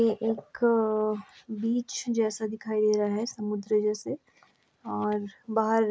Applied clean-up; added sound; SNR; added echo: none; none; none; none.